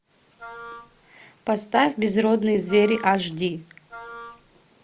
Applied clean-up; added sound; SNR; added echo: none; Wind instrument, woodwind instrument; 17 dB; none.